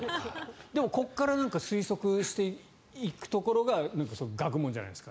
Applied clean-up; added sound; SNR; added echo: none; none; none; none.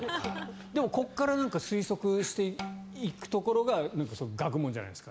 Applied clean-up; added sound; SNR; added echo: none; Bowed string instrument; 14 dB; none.